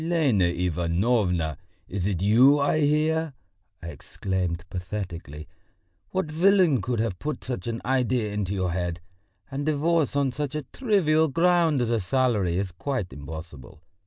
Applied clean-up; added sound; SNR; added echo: none; none; none; none.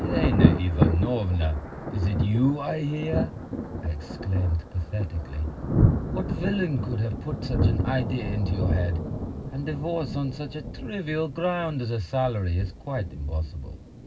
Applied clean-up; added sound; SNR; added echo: none; Thunder; 1 dB; reverberation time 0.4 s.